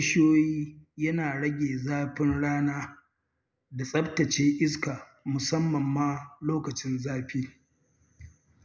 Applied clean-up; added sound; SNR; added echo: none; none; none; none.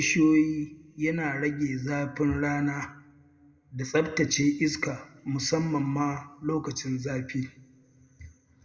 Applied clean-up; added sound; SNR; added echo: none; none; none; reverberation time 0.4 s.